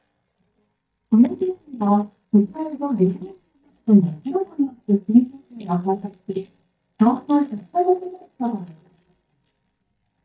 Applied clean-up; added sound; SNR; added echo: neural mask model DeepFilterNet 3.